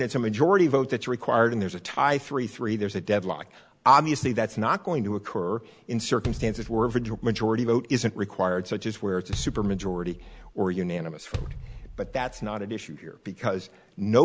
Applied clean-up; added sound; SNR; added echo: none; Bass drum; 12 dB; none.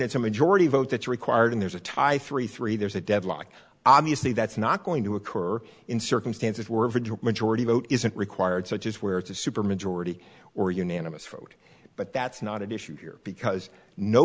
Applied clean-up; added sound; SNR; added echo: none; none; none; none.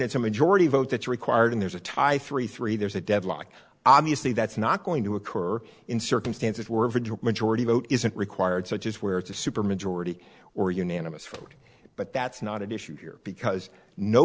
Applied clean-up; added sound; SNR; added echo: neural separator model SepFormer DNS4.